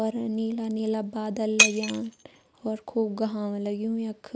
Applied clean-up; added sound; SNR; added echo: none; Shatter; 1 dB; none.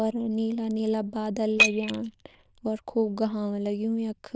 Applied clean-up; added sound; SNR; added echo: neural diffusion model UNIVERSE++.